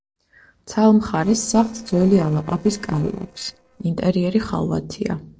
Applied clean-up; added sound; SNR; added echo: neural separator model SepFormer DNS4.